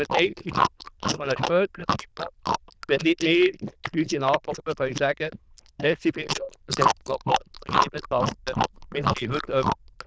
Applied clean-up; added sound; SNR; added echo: neural diffusion model UNIVERSE++.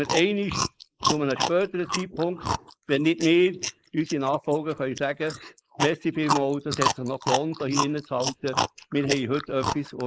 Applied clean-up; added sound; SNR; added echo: neural mask model Resemble Enhance denoiser.